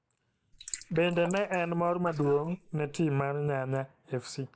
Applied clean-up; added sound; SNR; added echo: neural mask model Resemble Enhance denoiser.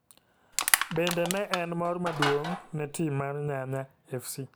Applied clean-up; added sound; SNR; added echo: none; Crushing; 0 dB; none.